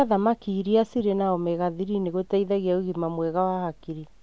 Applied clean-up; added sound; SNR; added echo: none; none; none; none.